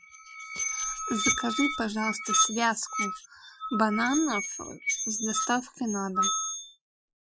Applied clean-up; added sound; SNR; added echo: classical method Wiener filter.